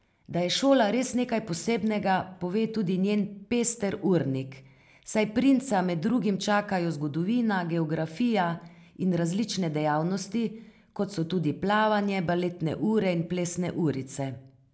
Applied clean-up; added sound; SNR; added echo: none; none; none; none.